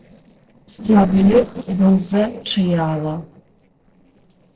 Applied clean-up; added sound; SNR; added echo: neural separator model SepFormer DNS4.